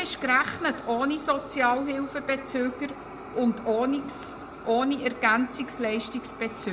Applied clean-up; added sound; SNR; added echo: none; Fire; 14 dB; reverberation time 0.4 s.